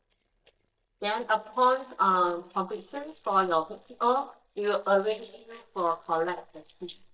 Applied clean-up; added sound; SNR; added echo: neural mask model DeepFilterNet 3.